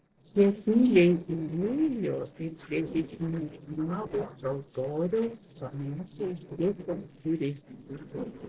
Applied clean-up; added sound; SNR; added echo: neural separator model SepFormer DNS4.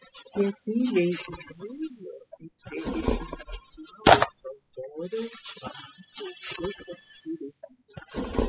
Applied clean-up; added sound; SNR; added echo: classical method spectral subtraction.